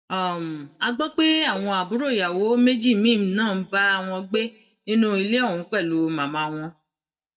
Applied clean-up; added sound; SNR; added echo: neural mask model DeepFilterNet 3.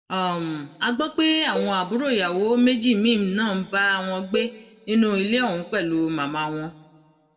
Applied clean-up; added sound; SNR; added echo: none; Cowbell; 14 dB; reverberation time 0.9 s.